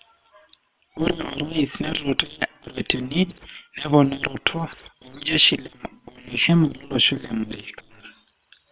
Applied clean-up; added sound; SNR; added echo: neural separator model SepFormer WHAM!.